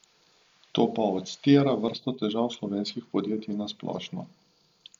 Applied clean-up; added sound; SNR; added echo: neural mask model Resemble Enhance denoiser.